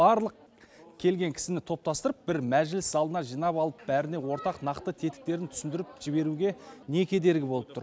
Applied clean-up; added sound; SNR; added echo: none; none; none; none.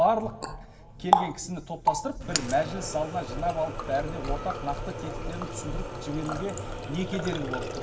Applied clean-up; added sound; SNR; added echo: none; Water tap, faucet; 1 dB; reverberation time 1.5 s.